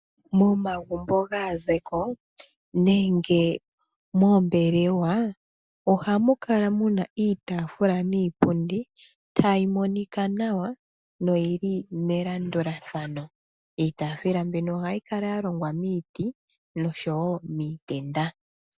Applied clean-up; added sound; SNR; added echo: none; none; none; none.